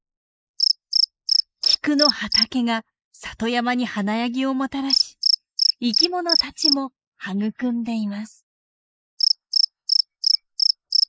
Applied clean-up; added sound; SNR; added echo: neural mask model Resemble Enhance denoiser.